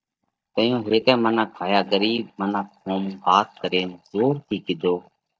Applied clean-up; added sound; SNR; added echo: neural mask model DeepFilterNet 3.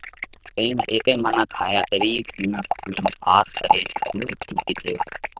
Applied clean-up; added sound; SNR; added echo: neural diffusion model UNIVERSE++.